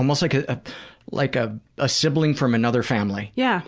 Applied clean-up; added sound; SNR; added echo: none; none; none; none.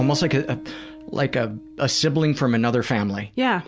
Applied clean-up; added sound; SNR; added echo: none; Acoustic guitar; 16 dB; none.